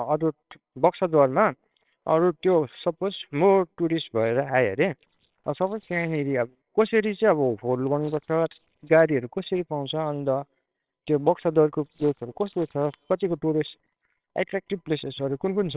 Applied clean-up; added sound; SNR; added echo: neural separator model SepFormer WHAMR!.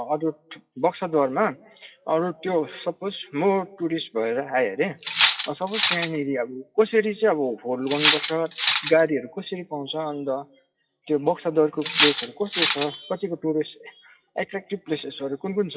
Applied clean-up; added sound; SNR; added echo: classical method WPE with log-MMSE.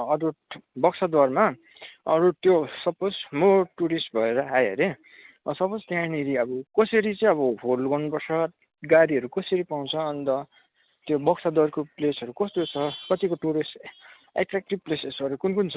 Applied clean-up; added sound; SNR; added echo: none; none; none; none.